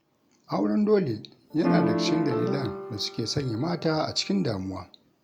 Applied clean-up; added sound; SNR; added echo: none; Piano; 3 dB; none.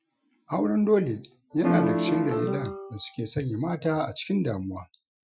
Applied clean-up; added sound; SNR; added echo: classical method Wiener filter.